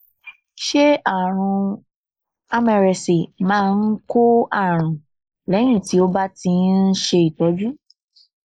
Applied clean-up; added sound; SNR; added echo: neural mask model Resemble Enhance denoiser.